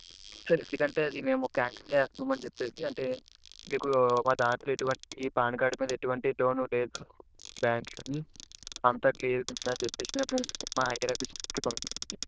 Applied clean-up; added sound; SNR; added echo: neural diffusion model UNIVERSE++.